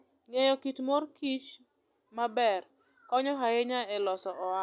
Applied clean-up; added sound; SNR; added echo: none; none; none; none.